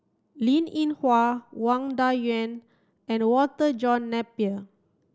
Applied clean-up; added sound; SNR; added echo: none; none; none; none.